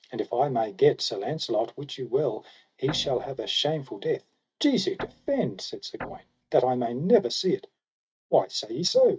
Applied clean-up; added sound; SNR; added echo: neural mask model RNNoise.